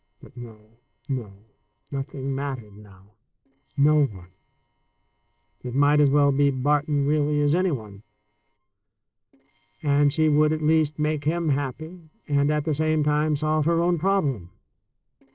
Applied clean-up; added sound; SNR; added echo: neural separator model SepFormer DNS4.